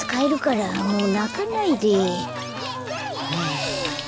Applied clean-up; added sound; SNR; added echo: none; Stream; 18 dB; none.